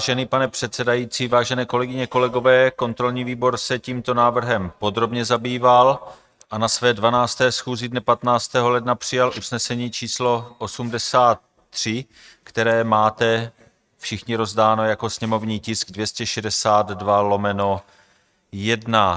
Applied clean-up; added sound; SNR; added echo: neural mask model RNNoise.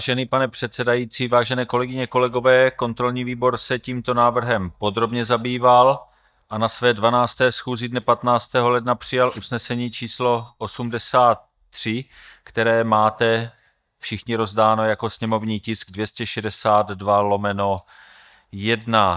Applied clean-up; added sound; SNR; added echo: neural mask model DeepFilterNet 3.